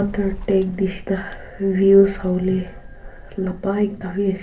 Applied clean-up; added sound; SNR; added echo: none; Bird; 15 dB; reverberation time 0.3 s.